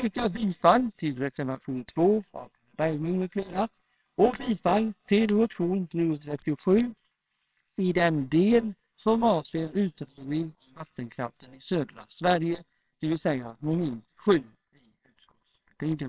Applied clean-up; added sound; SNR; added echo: neural separator model SepFormer WHAMR!.